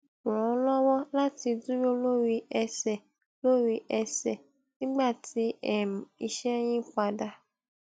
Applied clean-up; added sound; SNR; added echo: none; none; none; none.